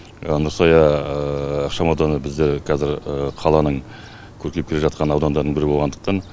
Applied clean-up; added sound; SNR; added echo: none; none; none; none.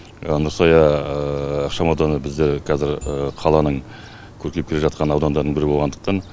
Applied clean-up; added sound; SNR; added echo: none; Marimba, xylophone / Wood; 13 dB; none.